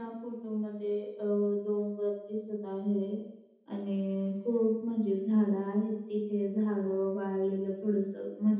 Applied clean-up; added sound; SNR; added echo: none; none; none; reverberation time 0.8 s.